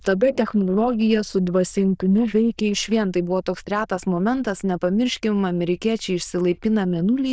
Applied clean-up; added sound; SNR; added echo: neural diffusion model UNIVERSE++.